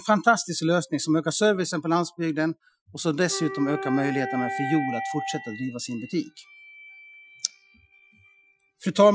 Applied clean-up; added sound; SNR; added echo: classical method Wiener filter.